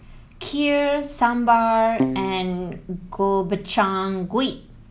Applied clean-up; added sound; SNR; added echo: none; Keyboard (musical); 2 dB; none.